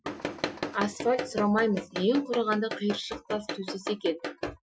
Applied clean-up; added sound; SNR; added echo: classical method Wiener filter.